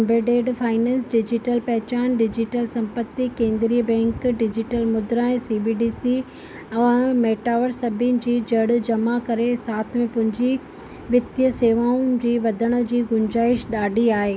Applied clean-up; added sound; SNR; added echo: none; none; none; none.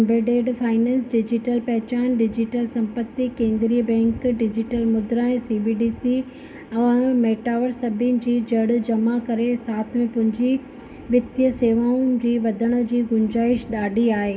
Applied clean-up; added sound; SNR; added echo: none; none; none; reverberation time 1.6 s.